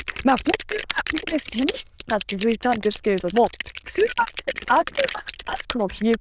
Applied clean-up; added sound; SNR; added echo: neural diffusion model UNIVERSE++.